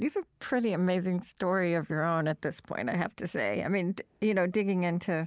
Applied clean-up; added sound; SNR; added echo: none; none; none; none.